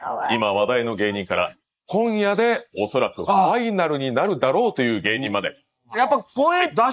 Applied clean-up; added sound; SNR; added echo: neural mask model Resemble Enhance denoiser.